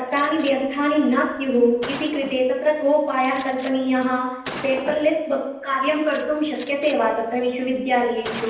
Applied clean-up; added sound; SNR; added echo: none; Gunshot, gunfire; 17 dB; reverberation time 0.9 s.